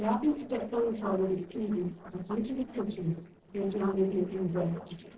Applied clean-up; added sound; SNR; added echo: neural separator model SepFormer DNS4.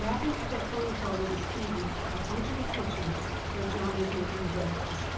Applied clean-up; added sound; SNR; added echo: none; Stream / Trickle, dribble; -1 dB; reverberation time 0.7 s.